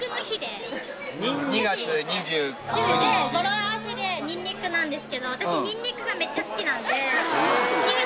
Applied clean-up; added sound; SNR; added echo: none; Percussion; 13 dB; none.